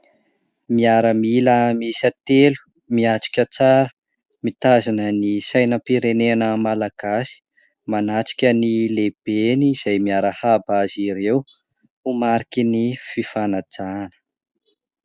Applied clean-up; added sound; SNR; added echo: none; none; none; none.